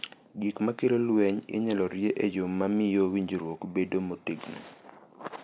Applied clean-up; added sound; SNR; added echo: none; none; none; none.